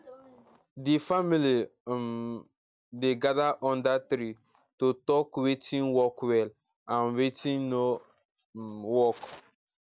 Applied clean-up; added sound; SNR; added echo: none; none; none; none.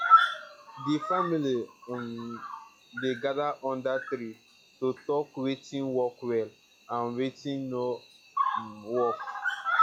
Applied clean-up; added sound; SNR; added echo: classical method log-MMSE.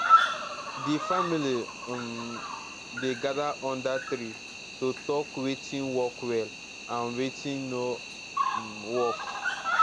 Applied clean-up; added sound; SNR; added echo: none; Cricket; -1 dB; none.